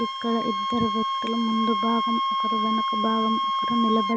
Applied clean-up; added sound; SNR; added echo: none; Wind instrument, woodwind instrument; -1 dB; none.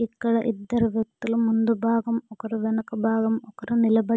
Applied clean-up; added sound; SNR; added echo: none; none; none; none.